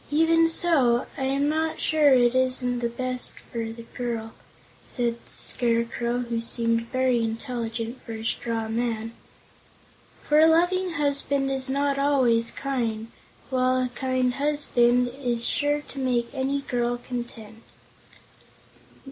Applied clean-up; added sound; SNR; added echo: none; none; none; none.